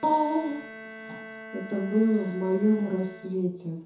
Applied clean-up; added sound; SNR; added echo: none; Bowed string instrument; 16 dB; reverberation time 0.9 s.